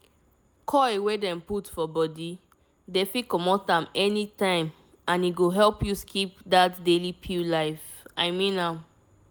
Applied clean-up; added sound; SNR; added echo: none; none; none; none.